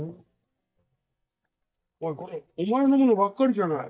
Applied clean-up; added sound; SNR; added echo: neural mask model DeepFilterNet 3.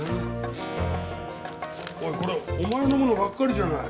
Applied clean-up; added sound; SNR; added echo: none; Acoustic guitar / Strum; 13 dB; none.